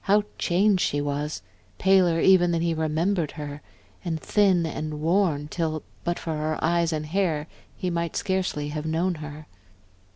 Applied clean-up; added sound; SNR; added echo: none; none; none; none.